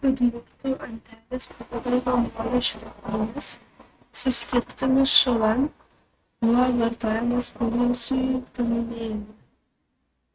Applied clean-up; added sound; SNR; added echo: neural mask model RNNoise.